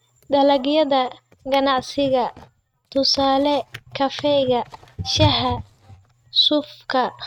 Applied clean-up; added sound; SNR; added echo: neural mask model RNNoise.